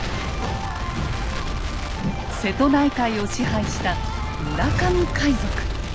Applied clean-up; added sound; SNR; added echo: none; Crackle; 12 dB; none.